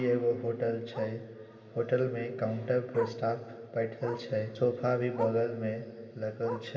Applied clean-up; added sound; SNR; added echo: none; Bark; 14 dB; reverberation time 2.3 s.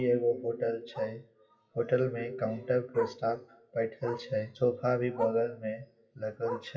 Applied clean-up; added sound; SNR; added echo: classical method WPE with log-MMSE.